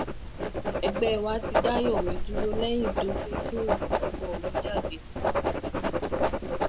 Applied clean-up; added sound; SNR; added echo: none; Writing; -4 dB; none.